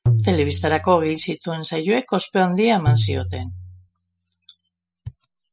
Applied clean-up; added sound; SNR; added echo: classical method spectral subtraction.